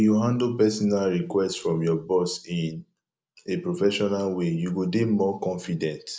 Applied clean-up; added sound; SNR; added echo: none; none; none; none.